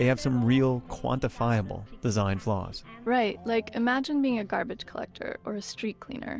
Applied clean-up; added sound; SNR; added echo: none; none; none; none.